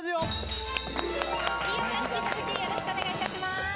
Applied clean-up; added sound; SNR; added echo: none; Hammer; 18 dB; none.